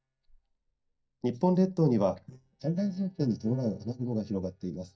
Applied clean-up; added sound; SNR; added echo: neural mask model DeepFilterNet 3.